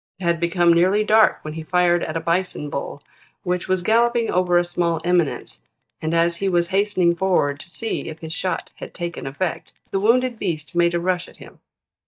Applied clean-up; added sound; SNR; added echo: neural mask model DeepFilterNet 3.